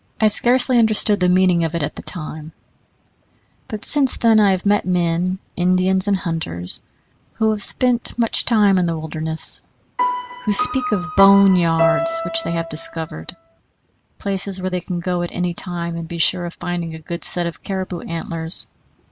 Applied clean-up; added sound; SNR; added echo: none; Piano; 3 dB; none.